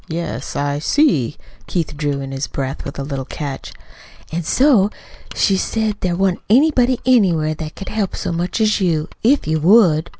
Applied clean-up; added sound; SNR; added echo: none; Mechanisms; 19 dB; none.